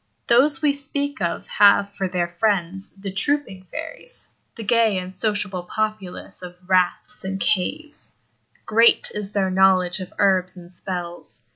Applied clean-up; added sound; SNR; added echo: none; none; none; none.